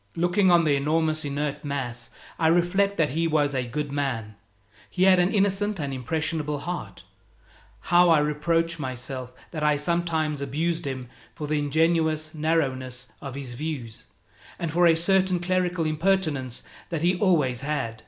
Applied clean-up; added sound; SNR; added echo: none; none; none; none.